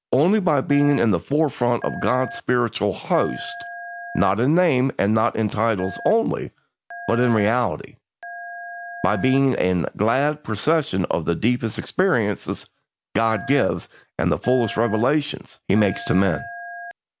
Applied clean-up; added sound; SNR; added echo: none; Telephone; 15 dB; none.